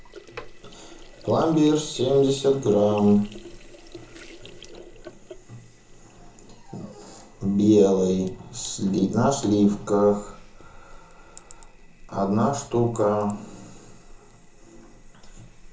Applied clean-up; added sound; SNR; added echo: none; Sink (filling or washing); 19 dB; reverberation time 0.7 s.